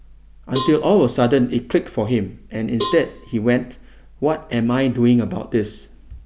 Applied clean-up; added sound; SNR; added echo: none; Cowbell; 12 dB; none.